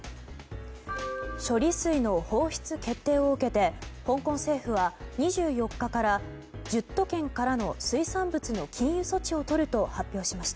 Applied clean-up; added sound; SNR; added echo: none; none; none; none.